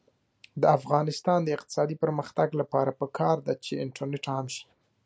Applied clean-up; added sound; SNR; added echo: none; none; none; none.